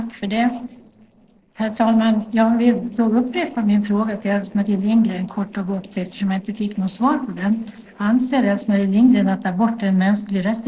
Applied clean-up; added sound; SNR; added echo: neural separator model SepFormer DNS4.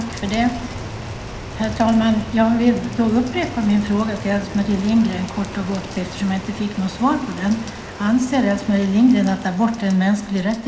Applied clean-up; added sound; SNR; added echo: none; Rain; 12 dB; reverberation time 0.5 s.